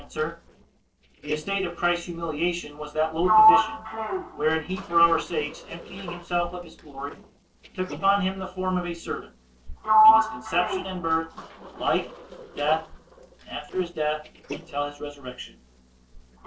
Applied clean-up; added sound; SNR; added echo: neural separator model SepFormer DNS4.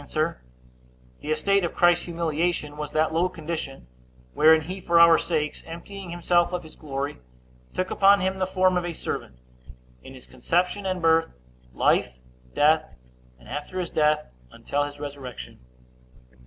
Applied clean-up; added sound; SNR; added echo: none; none; none; none.